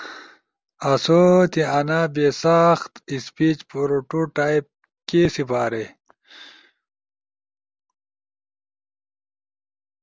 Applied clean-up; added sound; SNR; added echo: none; none; none; none.